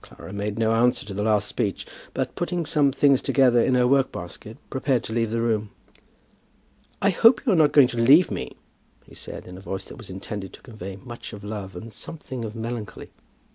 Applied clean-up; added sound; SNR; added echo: none; none; none; none.